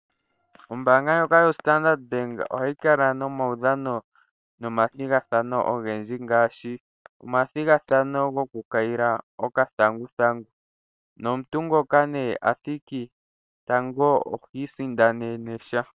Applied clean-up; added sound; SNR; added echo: neural separator model SepFormer WHAM!.